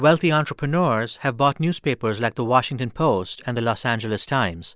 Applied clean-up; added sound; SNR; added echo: none; none; none; none.